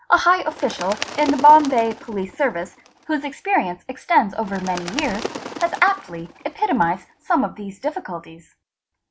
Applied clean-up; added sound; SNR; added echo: none; Bird; 14 dB; none.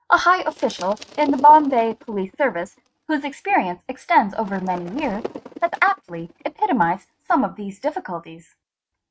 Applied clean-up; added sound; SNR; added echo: neural mask model RNNoise.